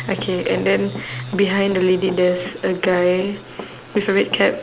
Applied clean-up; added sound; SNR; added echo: none; Run; 18 dB; none.